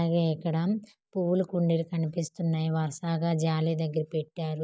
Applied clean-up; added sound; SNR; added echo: none; none; none; none.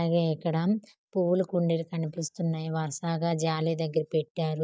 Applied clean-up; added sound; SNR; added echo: neural mask model DeepFilterNet 3.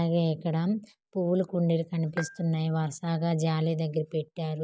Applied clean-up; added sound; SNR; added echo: none; Dishes, pots, and pans / Chink, clink; 14 dB; none.